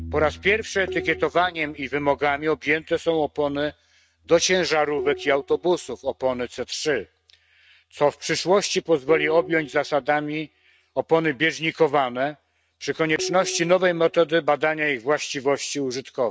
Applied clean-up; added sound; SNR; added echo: neural mask model RNNoise.